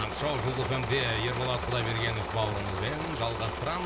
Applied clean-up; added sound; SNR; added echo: none; Engine / Mechanisms; 4 dB; none.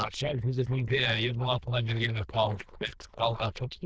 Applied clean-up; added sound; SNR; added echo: neural diffusion model UNIVERSE++.